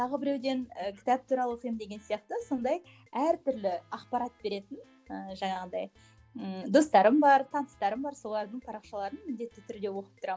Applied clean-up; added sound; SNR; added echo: none; none; none; none.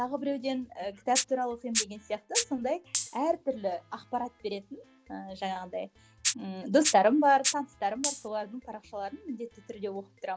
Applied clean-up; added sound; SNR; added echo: none; Rattle (instrument); 5 dB; none.